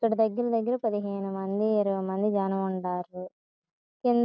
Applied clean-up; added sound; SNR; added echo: none; none; none; none.